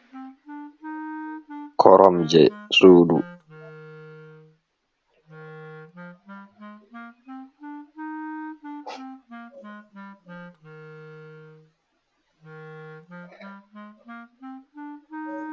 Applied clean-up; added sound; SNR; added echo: none; Wind instrument, woodwind instrument; 16 dB; none.